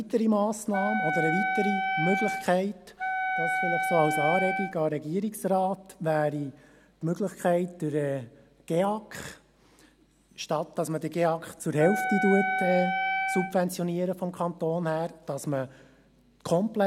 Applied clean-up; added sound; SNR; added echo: none; Wind instrument, woodwind instrument; 1 dB; none.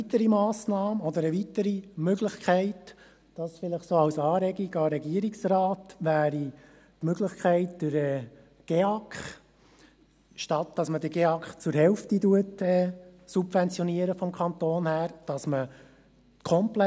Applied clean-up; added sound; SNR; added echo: none; none; none; none.